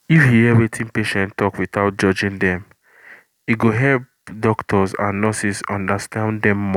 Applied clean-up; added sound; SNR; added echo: none; none; none; none.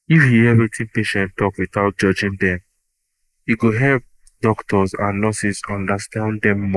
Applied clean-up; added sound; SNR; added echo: neural mask model Resemble Enhance denoiser.